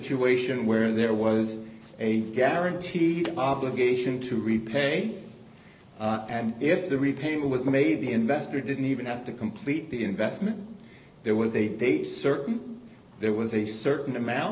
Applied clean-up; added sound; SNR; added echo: none; none; none; none.